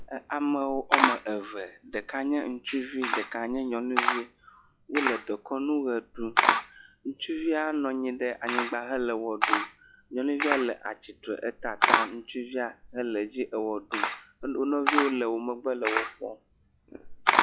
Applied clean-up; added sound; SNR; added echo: classical method log-MMSE.